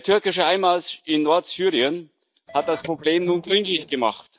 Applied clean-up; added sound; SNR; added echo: neural mask model DeepFilterNet 3.